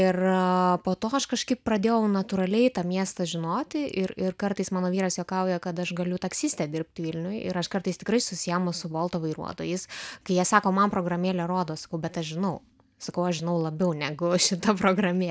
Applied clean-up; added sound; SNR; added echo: none; none; none; none.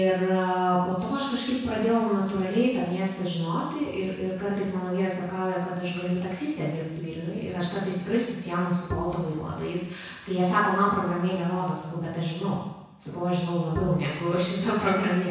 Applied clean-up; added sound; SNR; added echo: none; Bowed string instrument; 11 dB; reverberation time 1.0 s.